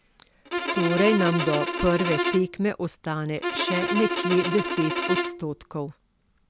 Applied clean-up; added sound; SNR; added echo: none; Bowed string instrument; 2 dB; none.